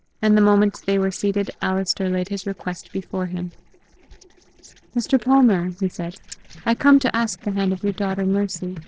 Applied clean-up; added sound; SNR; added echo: neural separator model SepFormer DNS4.